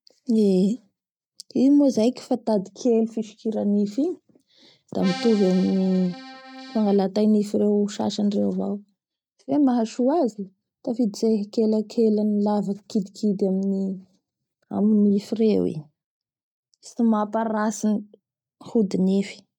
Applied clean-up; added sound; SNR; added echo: neural mask model RNNoise.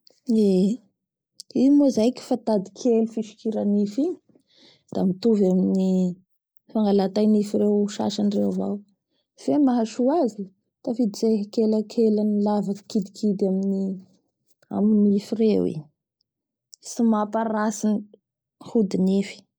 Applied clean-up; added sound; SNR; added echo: neural mask model Resemble Enhance denoiser.